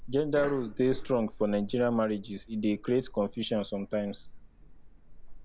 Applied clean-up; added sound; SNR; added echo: none; Cough; 12 dB; none.